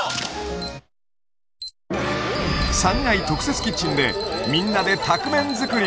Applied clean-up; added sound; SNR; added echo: none; Alarm; 14 dB; none.